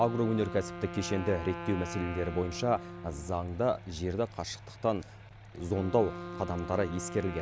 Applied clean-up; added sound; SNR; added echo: none; Wind instrument, woodwind instrument; 11 dB; none.